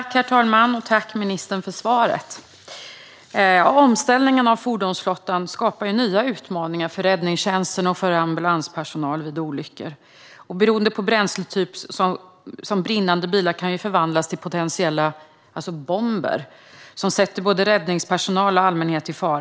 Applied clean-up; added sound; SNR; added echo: none; none; none; none.